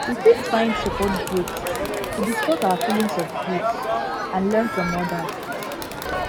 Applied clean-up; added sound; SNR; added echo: none; Crowd; 2 dB; none.